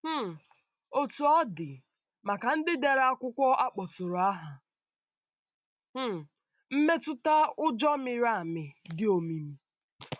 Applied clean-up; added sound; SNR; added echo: none; none; none; none.